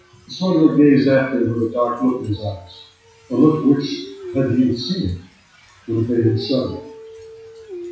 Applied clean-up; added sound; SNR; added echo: classical method WPE with log-MMSE.